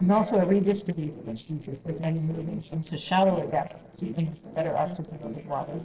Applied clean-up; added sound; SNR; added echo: neural separator model SepFormer DNS4.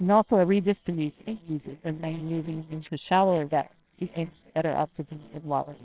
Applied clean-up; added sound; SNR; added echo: neural separator model SepFormer WHAMR!.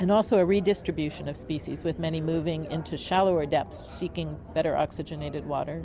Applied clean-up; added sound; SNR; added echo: none; none; none; none.